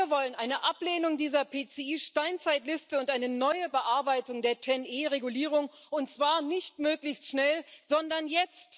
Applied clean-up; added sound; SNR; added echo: none; none; none; none.